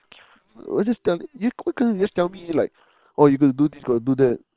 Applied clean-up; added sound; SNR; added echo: neural separator model SepFormer WHAM!.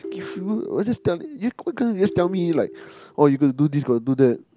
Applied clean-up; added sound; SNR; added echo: none; Ringtone; 16 dB; none.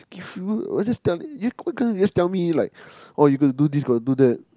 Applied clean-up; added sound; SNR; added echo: none; none; none; none.